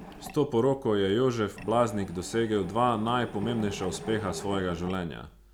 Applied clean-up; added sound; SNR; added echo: none; Mechanisms; 14 dB; none.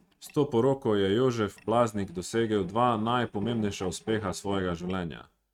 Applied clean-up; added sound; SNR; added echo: neural mask model RNNoise.